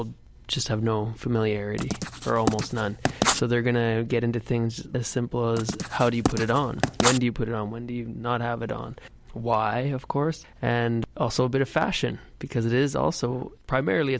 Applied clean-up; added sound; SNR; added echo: none; Writing; 2 dB; none.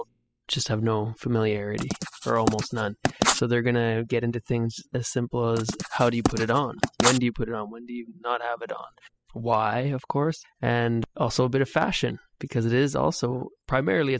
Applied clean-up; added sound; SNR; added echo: classical method spectral subtraction.